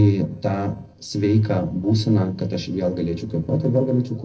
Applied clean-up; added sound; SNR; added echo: neural separator model SepFormer DNS4.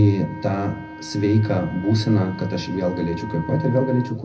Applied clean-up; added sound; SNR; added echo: none; Wind instrument, woodwind instrument; 14 dB; reverberation time 0.4 s.